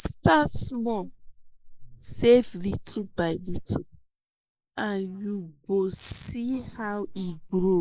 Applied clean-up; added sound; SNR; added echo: neural mask model Resemble Enhance denoiser.